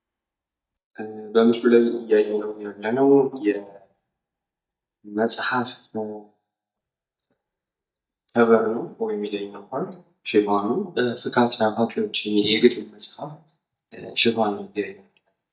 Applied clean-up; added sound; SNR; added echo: neural mask model DeepFilterNet 3.